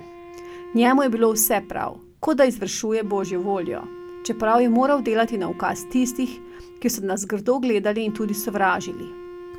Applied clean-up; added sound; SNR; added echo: none; Wind instrument, woodwind instrument; 17 dB; none.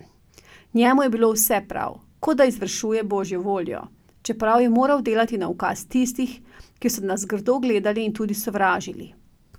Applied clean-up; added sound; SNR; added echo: none; none; none; none.